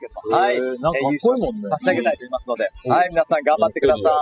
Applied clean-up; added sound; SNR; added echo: classical method spectral subtraction.